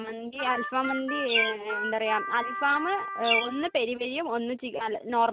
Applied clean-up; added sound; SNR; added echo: none; Harmonica + Bird; 3 dB; none.